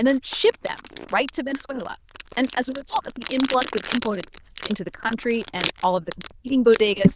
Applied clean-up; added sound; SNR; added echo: neural diffusion model UNIVERSE++.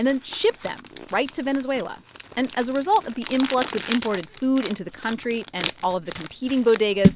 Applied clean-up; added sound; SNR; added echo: none; Crumpling, crinkling; 6 dB; none.